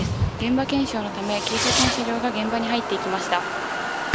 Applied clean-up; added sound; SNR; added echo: none; Fireworks; 3 dB; none.